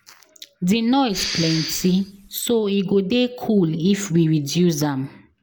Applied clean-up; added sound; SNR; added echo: none; Respiratory sounds; 8 dB; none.